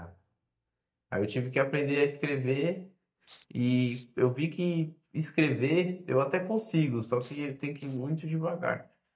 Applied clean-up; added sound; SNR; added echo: neural mask model DeepFilterNet 3.